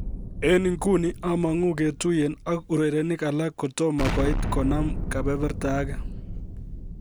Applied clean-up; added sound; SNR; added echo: none; Explosion; 5 dB; none.